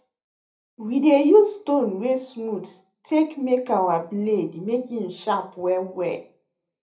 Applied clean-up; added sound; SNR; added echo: none; none; none; reverberation time 0.3 s.